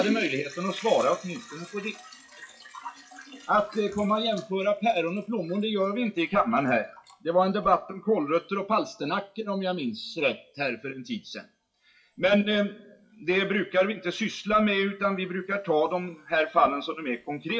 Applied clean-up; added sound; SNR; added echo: classical method WPE with log-MMSE.